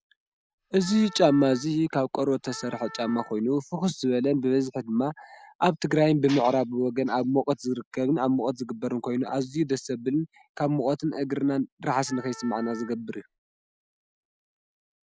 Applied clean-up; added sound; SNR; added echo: none; Wind instrument, woodwind instrument; 20 dB; none.